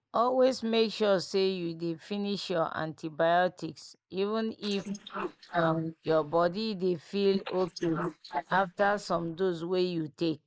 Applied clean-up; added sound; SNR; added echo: neural mask model Resemble Enhance denoiser.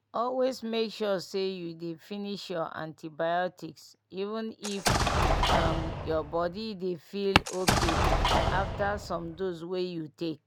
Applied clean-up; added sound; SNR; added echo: none; Explosion + Walk, footsteps; -5 dB; none.